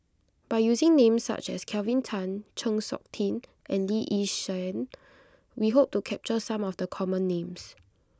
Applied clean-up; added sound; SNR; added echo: none; none; none; none.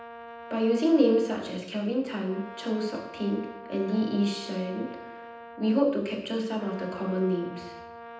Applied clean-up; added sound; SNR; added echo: none; Brass instrument; 16 dB; reverberation time 0.9 s.